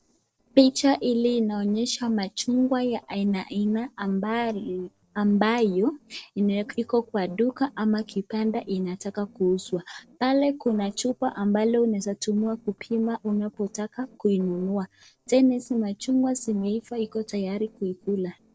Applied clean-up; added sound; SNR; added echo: neural separator model SepFormer DNS4.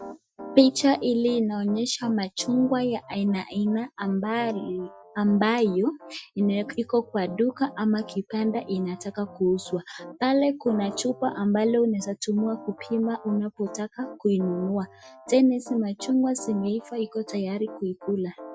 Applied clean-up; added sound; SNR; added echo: classical method Wiener filter.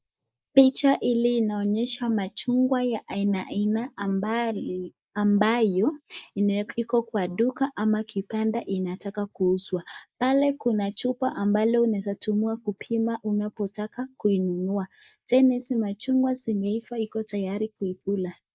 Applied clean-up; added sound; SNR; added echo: neural mask model Resemble Enhance denoiser.